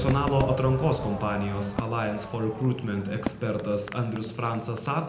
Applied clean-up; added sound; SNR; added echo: none; Crowd / Fireworks; 9 dB; reverberation time 0.7 s.